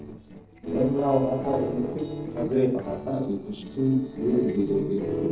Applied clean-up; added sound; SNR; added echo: neural separator model SepFormer DNS4.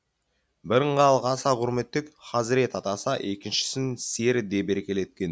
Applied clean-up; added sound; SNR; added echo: none; none; none; none.